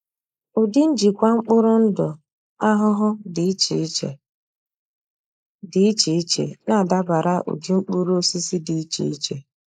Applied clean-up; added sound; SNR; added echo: neural mask model Resemble Enhance denoiser.